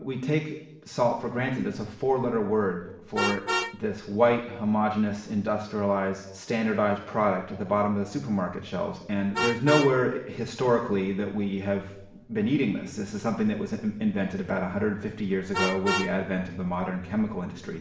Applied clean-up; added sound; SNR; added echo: none; Vehicle horn, car horn, honking; 11 dB; reverberation time 0.9 s.